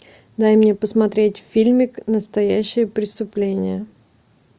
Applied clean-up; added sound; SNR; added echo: none; none; none; none.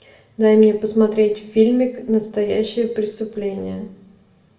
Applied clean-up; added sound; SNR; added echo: none; none; none; reverberation time 0.6 s.